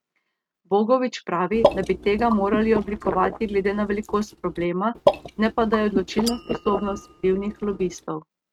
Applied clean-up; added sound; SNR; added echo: neural mask model RNNoise.